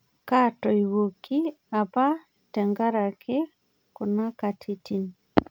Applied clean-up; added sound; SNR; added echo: none; none; none; none.